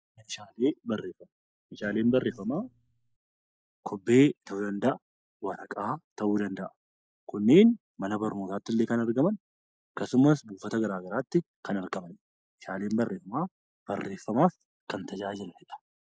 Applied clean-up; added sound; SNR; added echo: neural mask model DeepFilterNet 3.